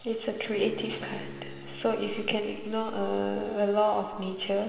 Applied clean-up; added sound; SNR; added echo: none; Bowed string instrument; 17 dB; reverberation time 2.9 s.